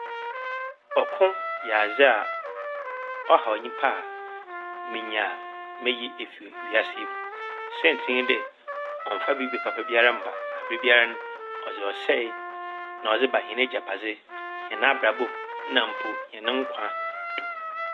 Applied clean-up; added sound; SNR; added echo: none; Trumpet; 7 dB; none.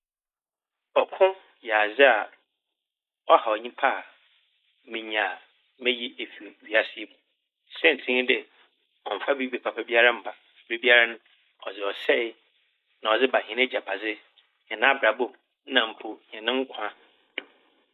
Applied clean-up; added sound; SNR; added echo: neural mask model Resemble Enhance denoiser.